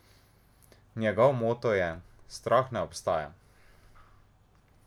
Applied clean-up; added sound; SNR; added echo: none; none; none; none.